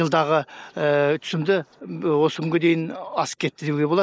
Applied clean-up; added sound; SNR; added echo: neural mask model Resemble Enhance denoiser.